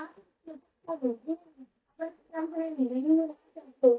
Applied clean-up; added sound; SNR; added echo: neural mask model DeepFilterNet 3.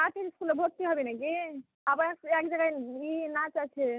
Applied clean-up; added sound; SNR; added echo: none; none; none; none.